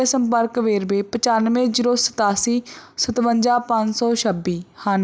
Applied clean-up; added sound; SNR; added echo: none; none; none; none.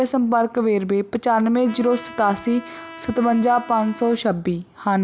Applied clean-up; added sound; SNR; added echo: none; Trumpet; 19 dB; none.